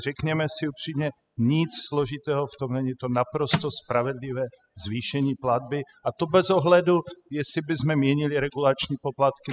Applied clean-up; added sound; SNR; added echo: classical method spectral subtraction.